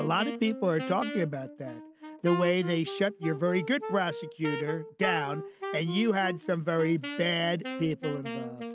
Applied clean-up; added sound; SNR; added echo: none; Wind instrument, woodwind instrument; 8 dB; none.